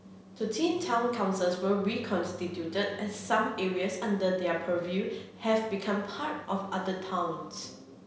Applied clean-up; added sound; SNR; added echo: none; none; none; none.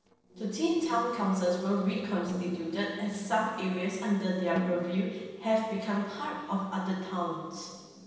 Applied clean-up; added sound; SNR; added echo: neural separator model SepFormer DNS4.